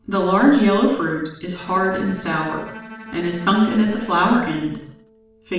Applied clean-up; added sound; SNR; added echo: none; Bowed string instrument; 19 dB; reverberation time 0.7 s.